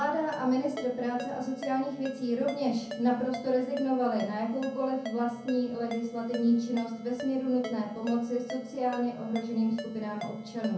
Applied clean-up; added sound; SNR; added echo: none; Ringtone; 14 dB; reverberation time 0.5 s.